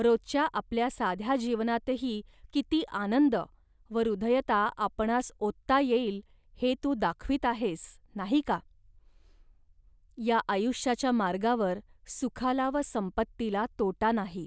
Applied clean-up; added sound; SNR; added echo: none; none; none; none.